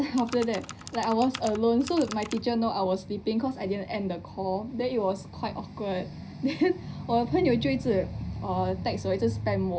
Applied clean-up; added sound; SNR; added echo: none; Computer keyboard; 15 dB; reverberation time 0.4 s.